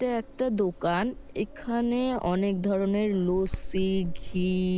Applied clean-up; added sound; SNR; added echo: none; Cricket; 10 dB; none.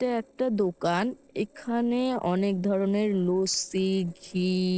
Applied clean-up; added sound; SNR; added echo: neural separator model SepFormer DNS4.